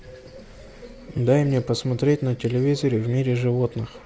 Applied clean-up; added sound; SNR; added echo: none; none; none; none.